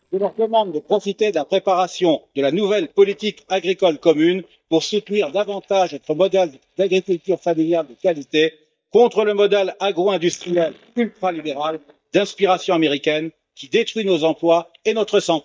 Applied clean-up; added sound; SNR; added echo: neural mask model DeepFilterNet 3.